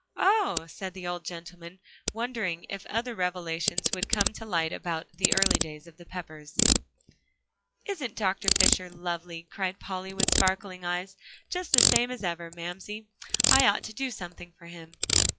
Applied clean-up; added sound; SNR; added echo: classical method log-MMSE.